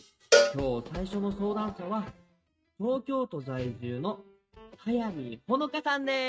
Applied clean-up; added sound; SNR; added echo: neural mask model RNNoise.